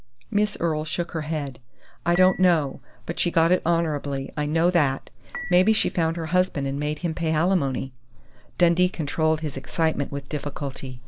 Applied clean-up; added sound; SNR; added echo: none; Dishes, pots, and pans / Chink, clink; 16 dB; none.